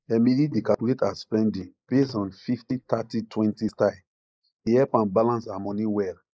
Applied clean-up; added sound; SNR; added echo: neural mask model Resemble Enhance denoiser.